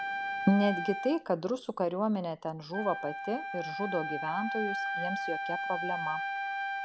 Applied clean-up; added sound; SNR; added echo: none; Wind instrument, woodwind instrument; 3 dB; none.